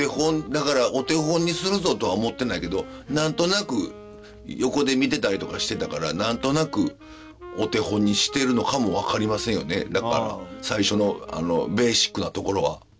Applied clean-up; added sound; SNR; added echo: none; Wind instrument, woodwind instrument; 17 dB; none.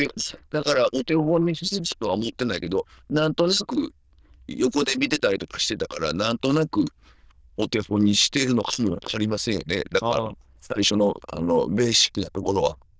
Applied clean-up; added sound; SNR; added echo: neural diffusion model UNIVERSE++.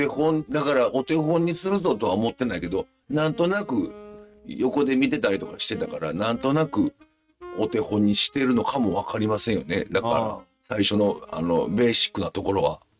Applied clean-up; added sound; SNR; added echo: neural mask model RNNoise.